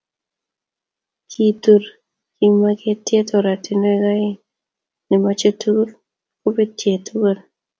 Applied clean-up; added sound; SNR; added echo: none; none; none; none.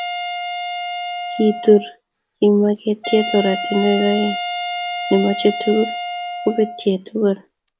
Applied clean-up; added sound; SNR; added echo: none; Wind instrument, woodwind instrument; 7 dB; none.